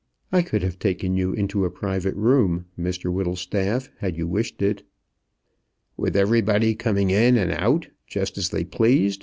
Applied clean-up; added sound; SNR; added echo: none; none; none; none.